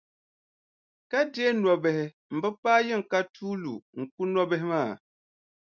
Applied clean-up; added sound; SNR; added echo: none; none; none; none.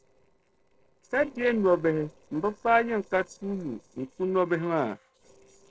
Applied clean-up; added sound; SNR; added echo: neural separator model SepFormer DNS4.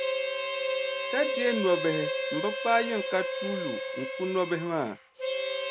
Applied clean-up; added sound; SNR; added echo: none; Harmonica; 1 dB; none.